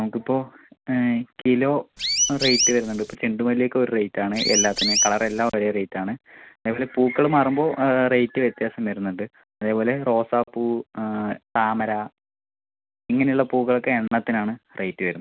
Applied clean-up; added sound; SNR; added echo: none; Chirp, tweet; 1 dB; none.